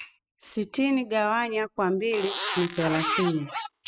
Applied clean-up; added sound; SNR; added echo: classical method spectral subtraction.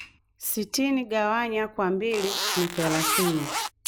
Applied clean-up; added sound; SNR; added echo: none; Zipper (clothing); 1 dB; none.